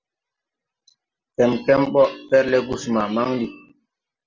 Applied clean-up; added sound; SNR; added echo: none; none; none; none.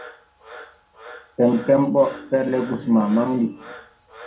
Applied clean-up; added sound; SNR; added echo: none; Frog; 20 dB; reverberation time 0.2 s.